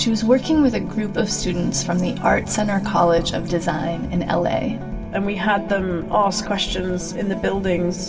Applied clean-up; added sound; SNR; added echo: none; none; none; reverberation time 1.6 s.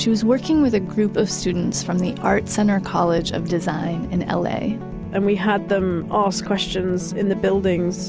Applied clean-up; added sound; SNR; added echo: none; none; none; none.